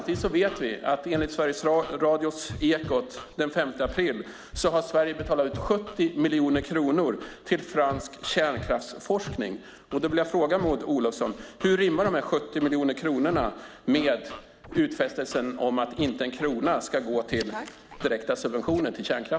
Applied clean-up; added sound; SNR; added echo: none; Scratching (performance technique); 16 dB; none.